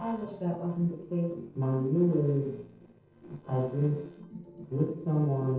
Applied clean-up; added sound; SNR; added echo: neural separator model SepFormer DNS4.